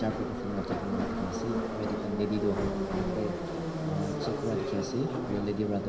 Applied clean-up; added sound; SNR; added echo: none; Subway, metro, underground; -1 dB; reverberation time 0.9 s.